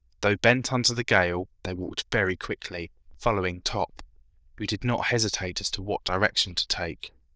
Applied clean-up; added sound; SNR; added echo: neural diffusion model UNIVERSE++.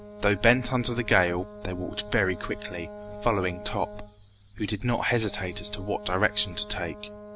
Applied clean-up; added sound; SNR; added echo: none; Brass instrument; 15 dB; none.